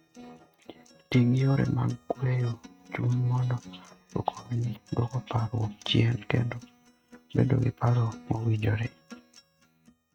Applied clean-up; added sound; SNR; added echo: neural mask model RNNoise.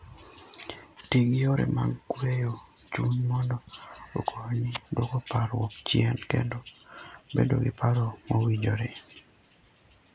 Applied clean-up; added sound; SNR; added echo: none; none; none; none.